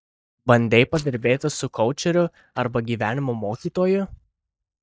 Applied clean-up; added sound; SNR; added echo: neural mask model DeepFilterNet 3.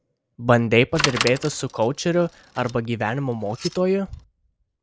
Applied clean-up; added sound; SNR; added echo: none; Bicycle; 9 dB; none.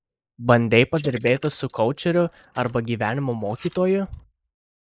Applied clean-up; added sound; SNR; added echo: neural mask model Resemble Enhance denoiser.